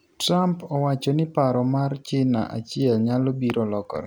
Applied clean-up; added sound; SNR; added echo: none; none; none; none.